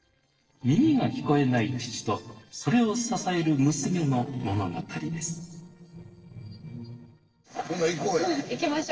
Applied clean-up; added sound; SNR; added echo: neural separator model SepFormer DNS4.